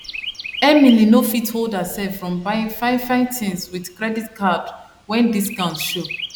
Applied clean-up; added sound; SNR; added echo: none; Chirp, tweet; 16 dB; none.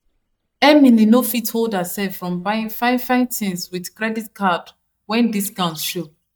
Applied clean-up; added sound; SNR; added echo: neural mask model DeepFilterNet 3.